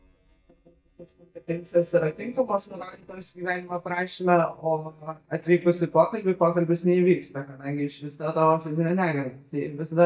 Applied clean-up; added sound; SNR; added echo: neural mask model DeepFilterNet 3.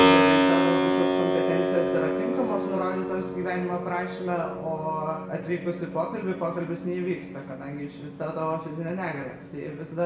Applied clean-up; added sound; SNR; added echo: none; Keyboard (musical); -3 dB; reverberation time 0.8 s.